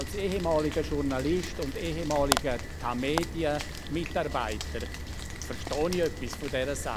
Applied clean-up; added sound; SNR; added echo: none; Rain; 4 dB; none.